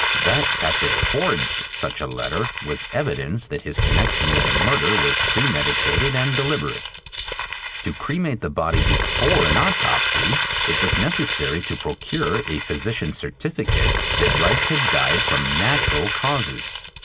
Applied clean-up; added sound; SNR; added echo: none; Crumpling, crinkling; -4 dB; none.